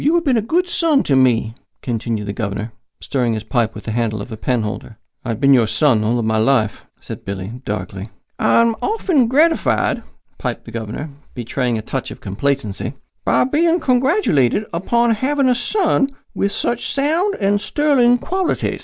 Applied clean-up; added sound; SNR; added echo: none; none; none; none.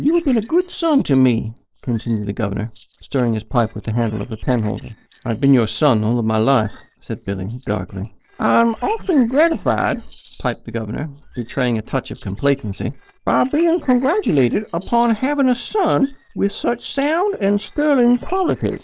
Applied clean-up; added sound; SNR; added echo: neural separator model SepFormer DNS4.